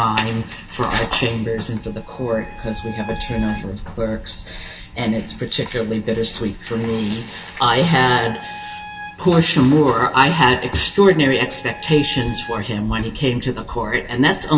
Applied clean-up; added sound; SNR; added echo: none; Bowed string instrument; 19 dB; reverberation time 0.2 s.